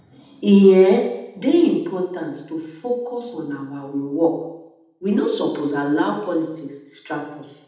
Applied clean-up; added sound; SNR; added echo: none; none; none; reverberation time 0.8 s.